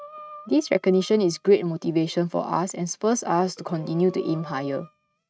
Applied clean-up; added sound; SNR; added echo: neural mask model RNNoise.